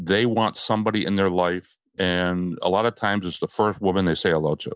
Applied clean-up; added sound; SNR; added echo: none; none; none; none.